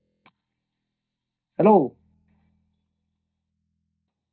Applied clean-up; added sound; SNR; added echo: neural mask model DeepFilterNet 3.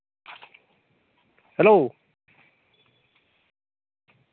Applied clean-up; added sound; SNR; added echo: none; none; none; none.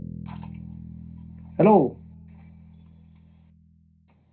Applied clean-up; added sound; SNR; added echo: none; Bass guitar; 15 dB; reverberation time 0.3 s.